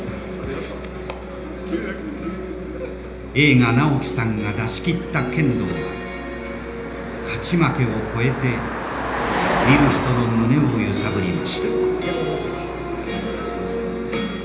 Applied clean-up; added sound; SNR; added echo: none; Car passing by; 8 dB; reverberation time 1.0 s.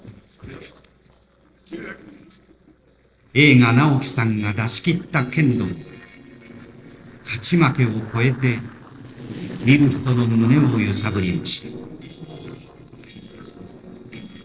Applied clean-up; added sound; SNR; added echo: neural separator model SepFormer DNS4.